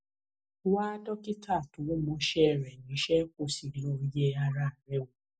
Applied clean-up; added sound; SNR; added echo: none; none; none; none.